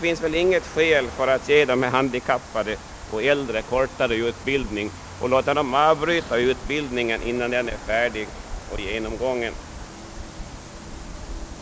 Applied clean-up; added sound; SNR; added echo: none; Car passing by / Traffic noise, roadway noise / Engine; 16 dB; none.